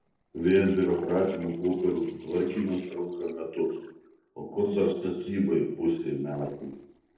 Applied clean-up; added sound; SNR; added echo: neural separator model SepFormer DNS4.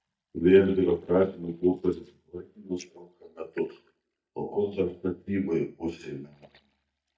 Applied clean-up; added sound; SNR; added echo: neural mask model DeepFilterNet 3.